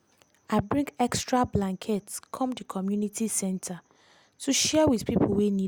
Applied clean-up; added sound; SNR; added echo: none; none; none; none.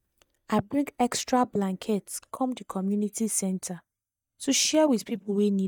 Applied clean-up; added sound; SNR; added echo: neural mask model DeepFilterNet 3.